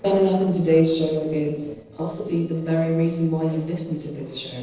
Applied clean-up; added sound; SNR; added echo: neural separator model SepFormer DNS4.